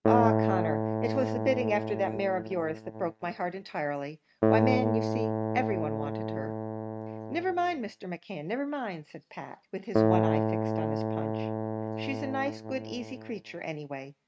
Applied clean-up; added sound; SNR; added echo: neural mask model RNNoise.